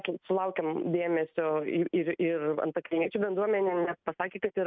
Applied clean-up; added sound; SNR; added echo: none; none; none; none.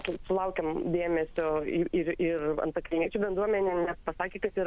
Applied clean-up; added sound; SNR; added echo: none; Fire; 17 dB; none.